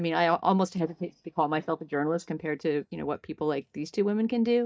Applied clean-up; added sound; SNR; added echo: neural mask model DeepFilterNet 3.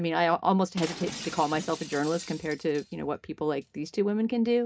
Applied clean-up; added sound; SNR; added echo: none; Shatter; 16 dB; reverberation time 0.3 s.